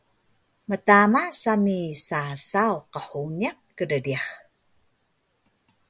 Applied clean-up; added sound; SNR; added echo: none; none; none; none.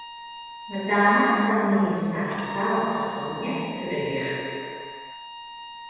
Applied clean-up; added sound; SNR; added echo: none; Bowed string instrument; 13 dB; reverberation time 2.1 s.